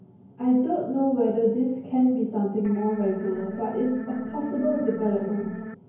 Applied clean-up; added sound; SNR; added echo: none; Organ; 10 dB; reverberation time 0.9 s.